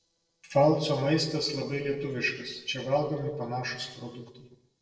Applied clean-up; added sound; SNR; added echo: neural separator model SepFormer DNS4.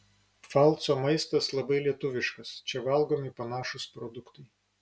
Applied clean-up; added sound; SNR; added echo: none; none; none; none.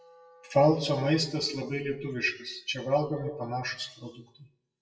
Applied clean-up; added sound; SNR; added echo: classical method WPE with log-MMSE.